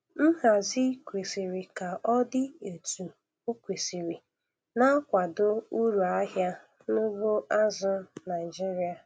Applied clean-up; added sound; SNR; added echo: none; none; none; none.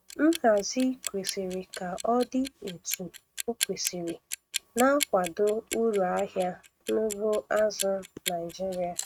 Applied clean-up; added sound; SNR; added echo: neural mask model RNNoise.